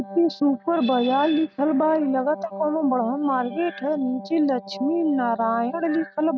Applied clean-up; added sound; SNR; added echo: neural mask model RNNoise.